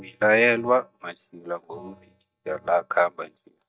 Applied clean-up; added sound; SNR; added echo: neural mask model DeepFilterNet 3.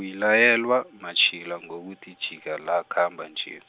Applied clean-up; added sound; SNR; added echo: none; none; none; none.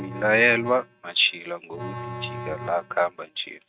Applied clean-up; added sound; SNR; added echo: neural mask model RNNoise.